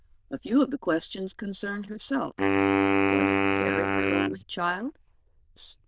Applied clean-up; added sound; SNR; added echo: neural diffusion model UNIVERSE++.